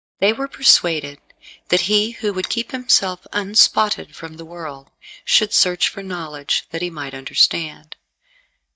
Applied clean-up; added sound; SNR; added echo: neural mask model DeepFilterNet 3.